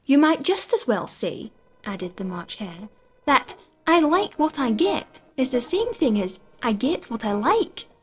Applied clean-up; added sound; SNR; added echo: neural separator model SepFormer DNS4.